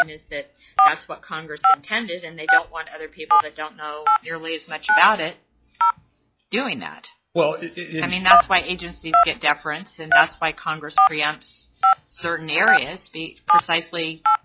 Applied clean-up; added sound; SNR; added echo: classical method log-MMSE.